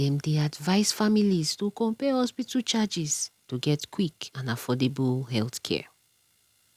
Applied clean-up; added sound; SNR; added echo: none; none; none; none.